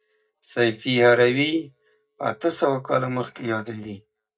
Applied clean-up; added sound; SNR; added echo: neural mask model DeepFilterNet 3.